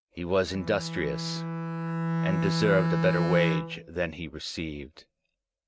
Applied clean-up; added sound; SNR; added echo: neural mask model RNNoise.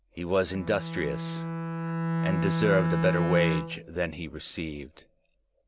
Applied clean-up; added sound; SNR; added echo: none; Bowed string instrument; 1 dB; none.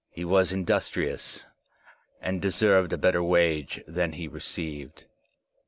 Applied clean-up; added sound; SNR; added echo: none; none; none; none.